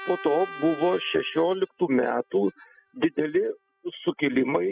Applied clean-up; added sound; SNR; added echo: classical method spectral subtraction.